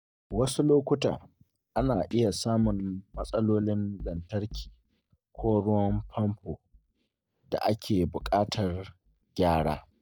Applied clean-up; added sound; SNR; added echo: neural mask model DeepFilterNet 3.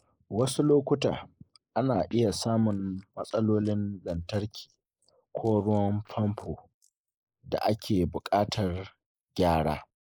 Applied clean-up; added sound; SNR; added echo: neural mask model Resemble Enhance denoiser.